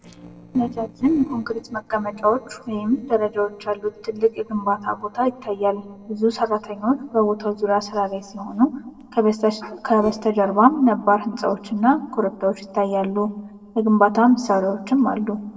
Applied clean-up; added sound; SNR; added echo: neural separator model SepFormer DNS4.